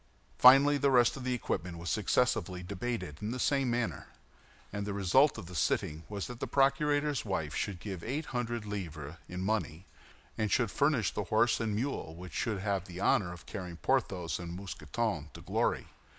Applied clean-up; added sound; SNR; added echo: none; none; none; none.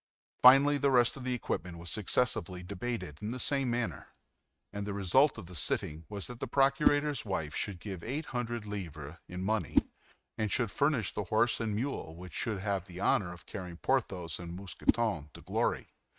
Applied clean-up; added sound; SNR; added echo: neural mask model RNNoise.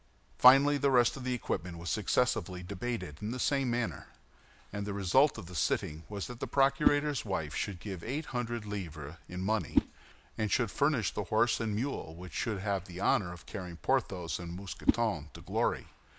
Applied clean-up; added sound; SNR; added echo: none; Whoosh, swoosh, swish; 6 dB; none.